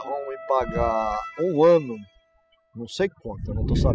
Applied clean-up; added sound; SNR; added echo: classical method spectral subtraction.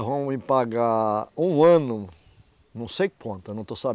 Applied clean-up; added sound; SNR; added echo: none; none; none; none.